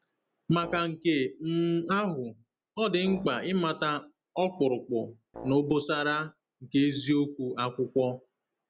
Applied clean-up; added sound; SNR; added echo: none; Brass instrument; 19 dB; none.